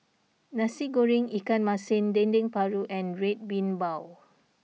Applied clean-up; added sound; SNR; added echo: none; none; none; none.